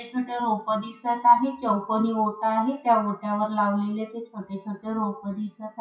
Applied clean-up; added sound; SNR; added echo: classical method WPE with log-MMSE.